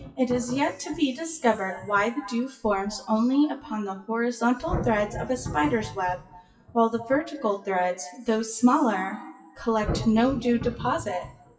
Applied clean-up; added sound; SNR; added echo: classical method WPE with log-MMSE.